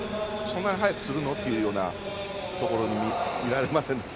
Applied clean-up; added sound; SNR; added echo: none; Rain; 18 dB; none.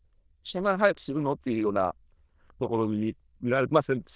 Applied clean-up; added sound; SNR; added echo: neural diffusion model UNIVERSE++.